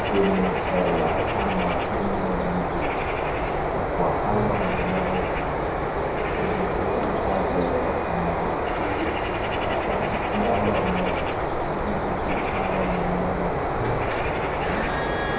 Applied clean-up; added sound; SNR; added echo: none; Bird; -5 dB; reverberation time 0.7 s.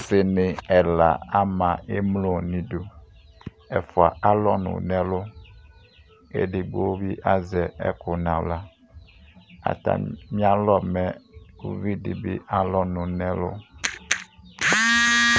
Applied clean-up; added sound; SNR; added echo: none; none; none; none.